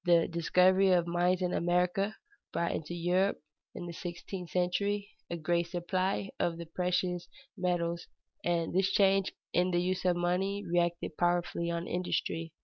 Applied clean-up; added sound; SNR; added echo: none; none; none; none.